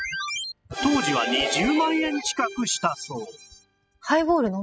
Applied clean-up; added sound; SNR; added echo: classical method spectral subtraction.